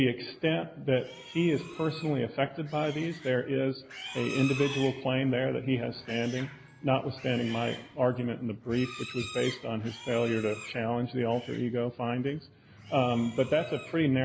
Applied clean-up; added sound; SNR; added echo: none; Livestock, farm animals, working animals; 16 dB; none.